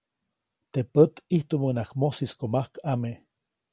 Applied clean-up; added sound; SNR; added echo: none; none; none; none.